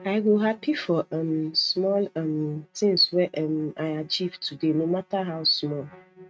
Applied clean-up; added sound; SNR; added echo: neural mask model RNNoise.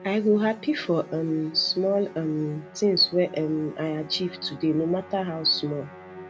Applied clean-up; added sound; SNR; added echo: none; Musical instrument; 18 dB; none.